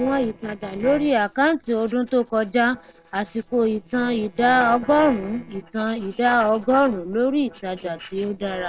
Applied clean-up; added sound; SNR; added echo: neural separator model SepFormer DNS4.